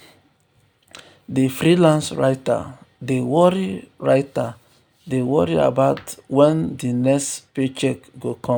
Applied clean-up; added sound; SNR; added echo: none; none; none; none.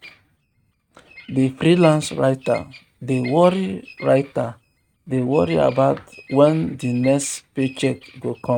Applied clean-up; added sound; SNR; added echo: neural mask model RNNoise.